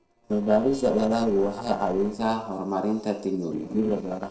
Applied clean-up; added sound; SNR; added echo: neural separator model SepFormer DNS4.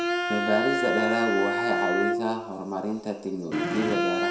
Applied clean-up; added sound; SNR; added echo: none; Bowed string instrument; -1 dB; reverberation time 0.6 s.